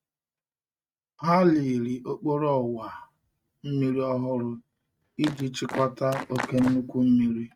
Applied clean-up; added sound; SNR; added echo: neural mask model RNNoise.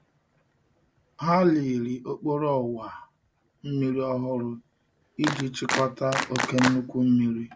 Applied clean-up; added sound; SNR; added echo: none; Clapping; 3 dB; none.